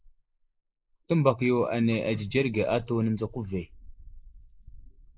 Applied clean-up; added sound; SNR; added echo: neural mask model Resemble Enhance denoiser.